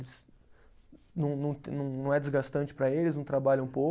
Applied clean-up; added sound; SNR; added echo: none; none; none; none.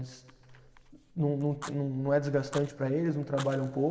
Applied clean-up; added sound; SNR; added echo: none; Fire; 18 dB; reverberation time 1.9 s.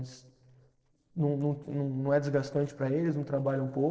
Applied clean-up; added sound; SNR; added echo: neural separator model SepFormer DNS4.